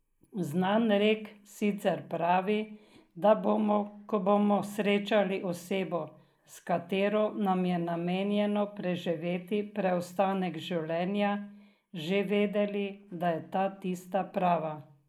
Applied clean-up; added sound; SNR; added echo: neural mask model Resemble Enhance denoiser.